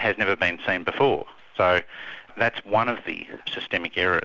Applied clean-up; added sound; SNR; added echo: none; none; none; none.